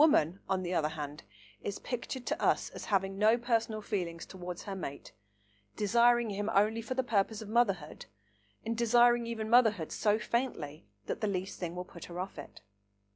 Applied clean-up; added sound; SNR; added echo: none; none; none; none.